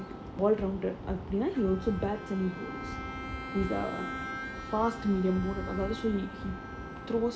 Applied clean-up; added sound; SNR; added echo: none; Bowed string instrument; 11 dB; none.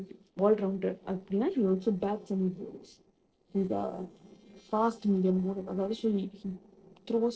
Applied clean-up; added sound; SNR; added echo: neural separator model SepFormer DNS4.